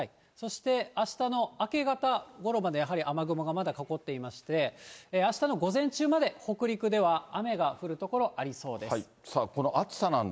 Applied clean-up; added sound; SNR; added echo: none; none; none; none.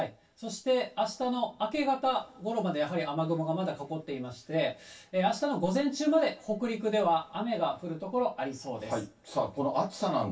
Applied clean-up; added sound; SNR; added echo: none; none; none; reverberation time 0.2 s.